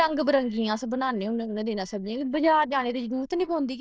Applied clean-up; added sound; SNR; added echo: neural diffusion model UNIVERSE++.